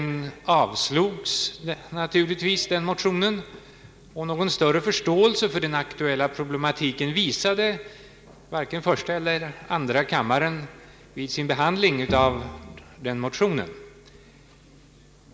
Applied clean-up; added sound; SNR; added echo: none; Bowed string instrument; 11 dB; none.